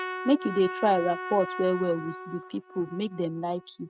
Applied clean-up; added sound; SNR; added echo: neural mask model RNNoise.